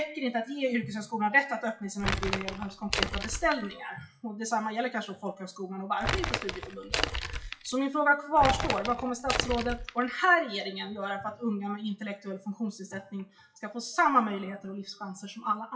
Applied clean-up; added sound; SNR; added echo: classical method WPE with log-MMSE.